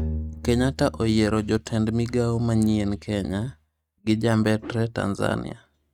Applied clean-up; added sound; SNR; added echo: neural mask model RNNoise.